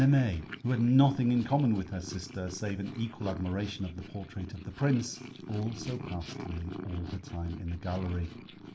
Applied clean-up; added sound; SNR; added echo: none; Purr; 13 dB; reverberation time 0.6 s.